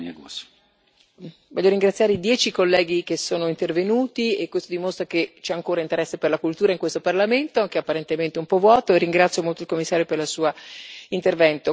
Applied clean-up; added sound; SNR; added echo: none; none; none; none.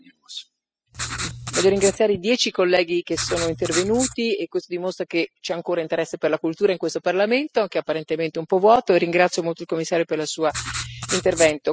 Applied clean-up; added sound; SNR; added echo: classical method spectral subtraction.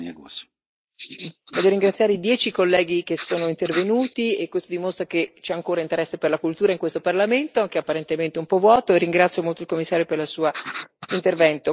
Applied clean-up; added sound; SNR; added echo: neural mask model Resemble Enhance denoiser.